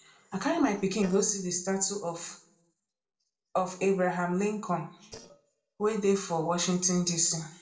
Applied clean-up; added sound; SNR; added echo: neural separator model SepFormer DNS4.